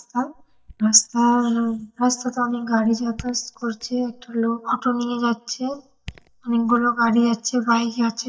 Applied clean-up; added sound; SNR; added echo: neural mask model DeepFilterNet 3.